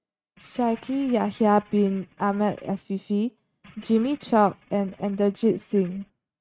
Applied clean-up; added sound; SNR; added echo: neural mask model RNNoise.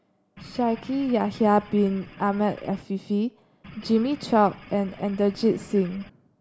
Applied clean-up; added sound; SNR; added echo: none; Engine / Boat, Water vehicle; 20 dB; none.